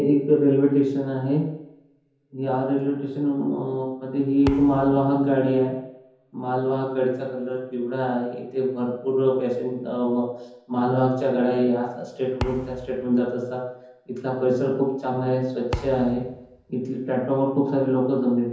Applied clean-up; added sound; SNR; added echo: none; Thump, thud; 13 dB; reverberation time 0.9 s.